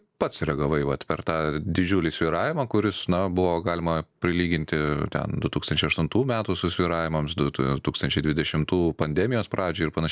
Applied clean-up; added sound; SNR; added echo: none; none; none; none.